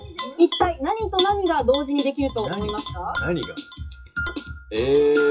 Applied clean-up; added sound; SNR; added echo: classical method WPE with log-MMSE.